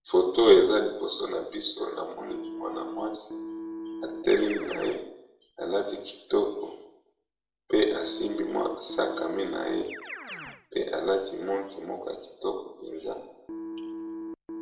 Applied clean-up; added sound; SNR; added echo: none; Keyboard (musical); 13 dB; reverberation time 0.7 s.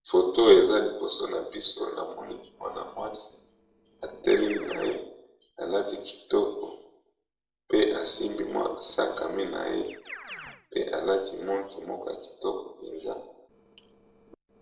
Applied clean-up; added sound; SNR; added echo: neural separator model SepFormer DNS4.